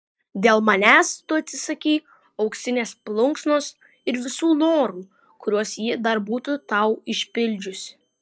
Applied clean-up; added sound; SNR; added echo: neural mask model DeepFilterNet 3.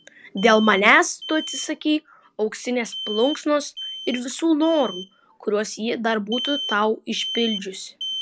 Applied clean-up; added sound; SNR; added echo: none; Alarm; 12 dB; none.